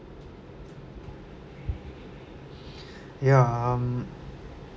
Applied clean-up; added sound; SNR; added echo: none; none; none; none.